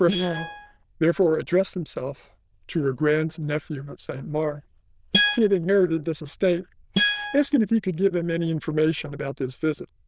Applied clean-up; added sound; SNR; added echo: neural diffusion model UNIVERSE++.